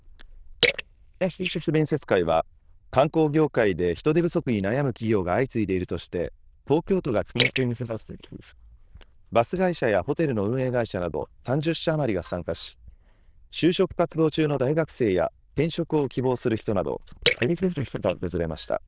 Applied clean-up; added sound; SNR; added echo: neural diffusion model UNIVERSE++.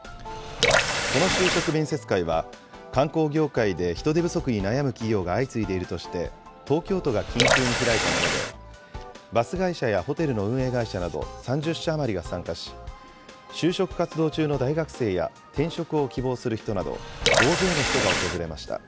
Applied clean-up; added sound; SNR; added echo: none; Water tap, faucet / Water; -2 dB; none.